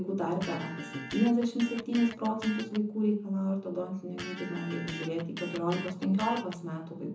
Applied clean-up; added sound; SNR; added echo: none; Electric guitar; 12 dB; reverberation time 0.6 s.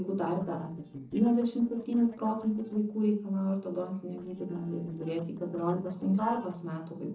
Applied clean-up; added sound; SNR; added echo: neural separator model SepFormer DNS4.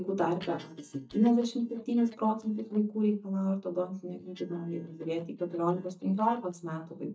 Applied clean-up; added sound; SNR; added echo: neural mask model DeepFilterNet 3.